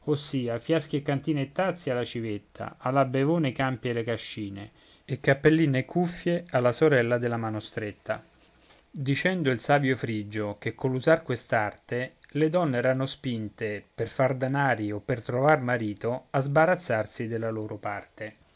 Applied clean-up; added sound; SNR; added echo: none; none; none; none.